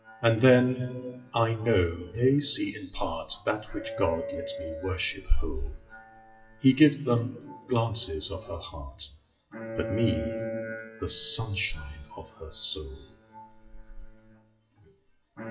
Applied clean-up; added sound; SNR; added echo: classical method WPE with log-MMSE.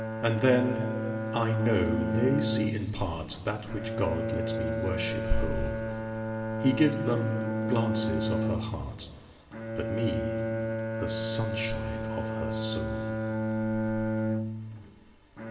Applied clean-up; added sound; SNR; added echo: none; Bowed string instrument; 0 dB; reverberation time 2.4 s.